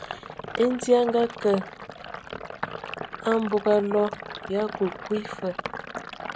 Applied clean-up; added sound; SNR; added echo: none; Sink (filling or washing); 10 dB; none.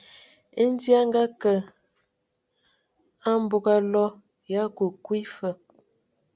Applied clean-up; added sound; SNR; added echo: none; none; none; none.